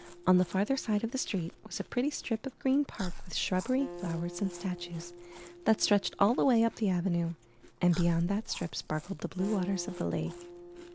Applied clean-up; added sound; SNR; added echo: none; Chewing, mastication + Acoustic guitar; 13 dB; none.